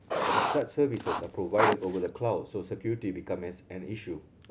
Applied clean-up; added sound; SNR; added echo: none; Writing; -1 dB; none.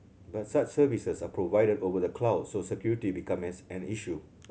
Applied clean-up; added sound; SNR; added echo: none; none; none; none.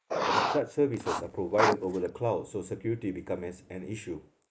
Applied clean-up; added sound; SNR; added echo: neural mask model Resemble Enhance denoiser.